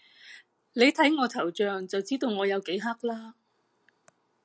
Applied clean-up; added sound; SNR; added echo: none; none; none; none.